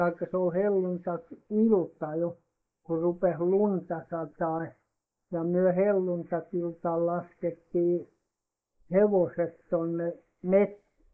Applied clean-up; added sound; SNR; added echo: neural mask model Resemble Enhance denoiser.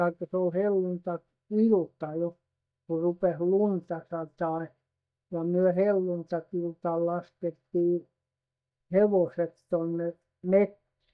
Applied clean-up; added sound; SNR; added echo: neural mask model DeepFilterNet 3.